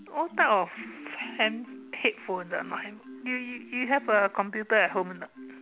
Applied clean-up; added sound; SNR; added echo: none; Marimba, xylophone; 18 dB; none.